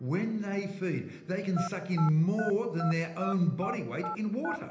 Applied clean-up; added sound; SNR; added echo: none; Telephone; 9 dB; reverberation time 1.0 s.